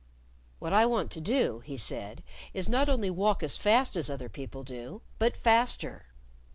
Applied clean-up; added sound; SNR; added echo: none; none; none; none.